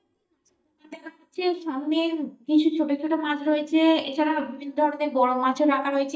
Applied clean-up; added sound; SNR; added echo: neural mask model DeepFilterNet 3.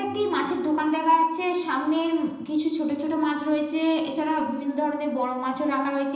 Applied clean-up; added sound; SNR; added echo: none; Bowed string instrument; 20 dB; reverberation time 0.9 s.